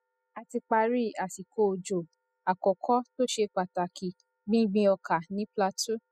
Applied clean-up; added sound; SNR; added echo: classical method spectral subtraction.